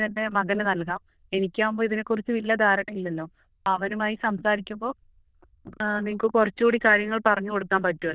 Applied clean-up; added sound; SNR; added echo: neural diffusion model UNIVERSE++.